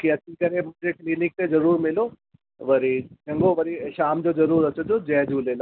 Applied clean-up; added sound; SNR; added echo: none; none; none; none.